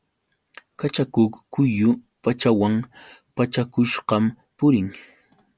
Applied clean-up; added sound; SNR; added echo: none; none; none; none.